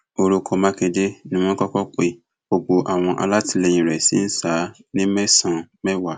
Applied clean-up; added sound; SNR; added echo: none; none; none; none.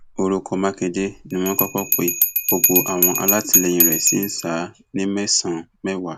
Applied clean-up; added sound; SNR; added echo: none; Bell; 0 dB; none.